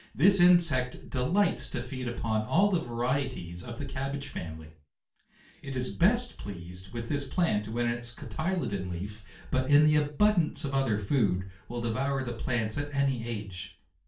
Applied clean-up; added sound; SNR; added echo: none; none; none; reverberation time 0.3 s.